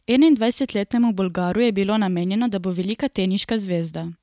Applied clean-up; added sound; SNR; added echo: none; none; none; none.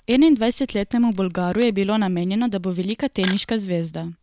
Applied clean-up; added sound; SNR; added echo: none; Camera; 20 dB; none.